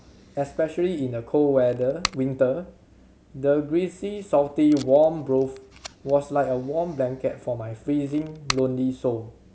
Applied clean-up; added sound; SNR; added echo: none; Packing tape, duct tape; 17 dB; none.